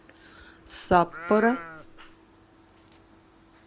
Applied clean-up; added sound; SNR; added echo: none; Livestock, farm animals, working animals; 11 dB; none.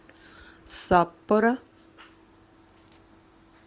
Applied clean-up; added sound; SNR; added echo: none; none; none; none.